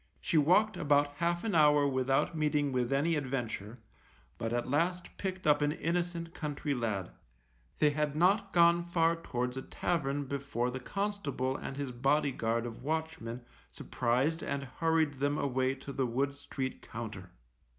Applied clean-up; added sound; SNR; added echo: none; none; none; none.